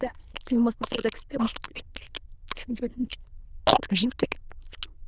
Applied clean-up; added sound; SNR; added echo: neural diffusion model UNIVERSE++.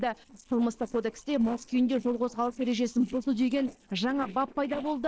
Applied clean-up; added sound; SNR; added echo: neural separator model SepFormer DNS4.